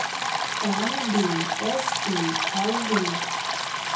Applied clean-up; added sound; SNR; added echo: none; Stream; -2 dB; reverberation time 0.5 s.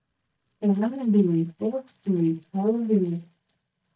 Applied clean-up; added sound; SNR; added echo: neural mask model DeepFilterNet 3.